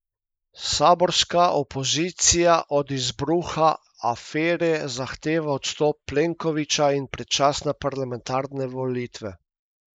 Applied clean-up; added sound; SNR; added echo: neural mask model Resemble Enhance denoiser.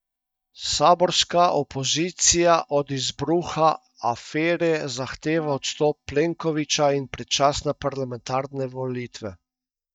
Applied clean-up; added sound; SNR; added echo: neural mask model DeepFilterNet 3.